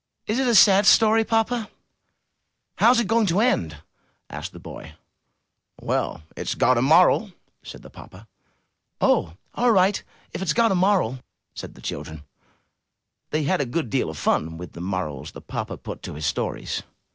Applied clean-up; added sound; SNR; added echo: none; none; none; none.